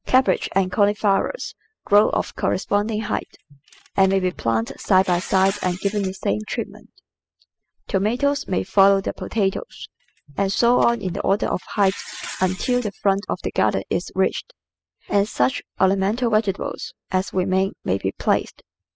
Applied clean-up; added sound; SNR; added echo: classical method spectral subtraction.